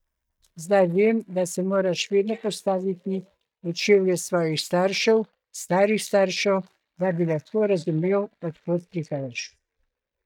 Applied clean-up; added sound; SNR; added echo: neural mask model DeepFilterNet 3.